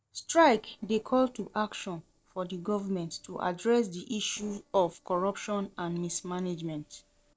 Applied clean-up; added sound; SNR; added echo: neural separator model SepFormer DNS4.